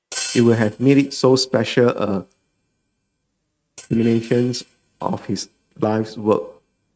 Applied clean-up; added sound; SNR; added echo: neural mask model RNNoise.